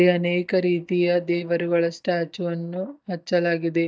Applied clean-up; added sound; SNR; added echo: neural mask model DeepFilterNet 3.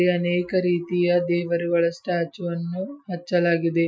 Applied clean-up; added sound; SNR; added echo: classical method Wiener filter.